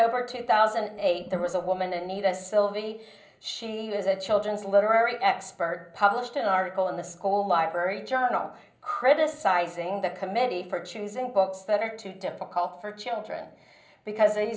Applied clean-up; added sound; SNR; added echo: none; Gurgling / Liquid; 17 dB; reverberation time 0.5 s.